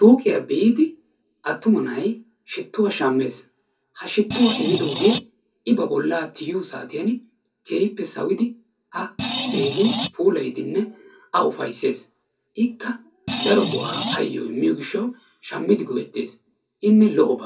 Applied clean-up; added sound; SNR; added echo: none; Screech; 4 dB; reverberation time 0.3 s.